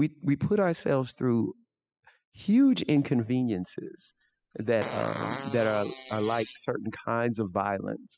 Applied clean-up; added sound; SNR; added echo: classical method spectral subtraction.